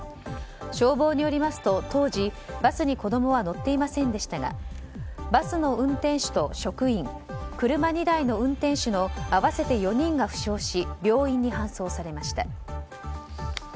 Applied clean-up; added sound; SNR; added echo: none; Breathing; 19 dB; none.